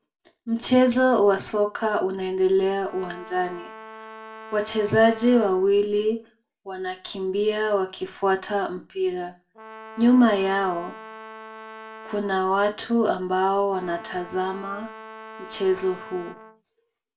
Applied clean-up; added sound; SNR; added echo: none; Brass instrument; 18 dB; reverberation time 0.3 s.